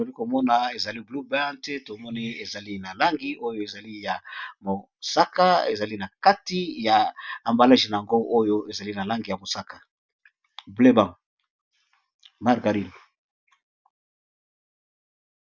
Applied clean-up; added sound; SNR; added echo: none; none; none; none.